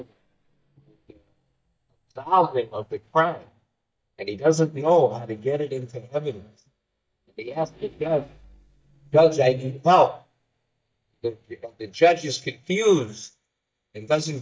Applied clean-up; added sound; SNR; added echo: neural mask model DeepFilterNet 3.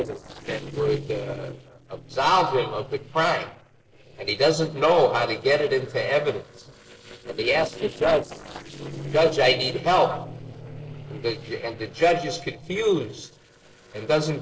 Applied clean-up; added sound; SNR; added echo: neural separator model SepFormer DNS4.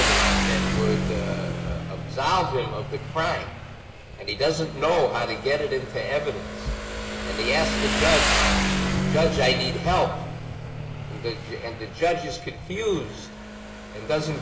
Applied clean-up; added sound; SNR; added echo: none; Motorcycle; 0 dB; reverberation time 2.6 s.